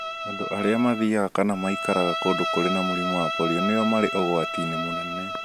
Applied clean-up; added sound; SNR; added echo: none; Bowed string instrument; 4 dB; none.